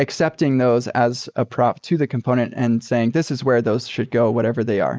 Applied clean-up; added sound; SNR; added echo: neural mask model Resemble Enhance denoiser.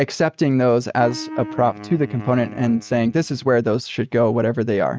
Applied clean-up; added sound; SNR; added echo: neural mask model RNNoise.